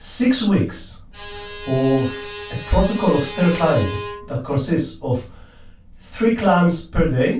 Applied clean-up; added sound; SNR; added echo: none; Bowed string instrument; 12 dB; reverberation time 0.2 s.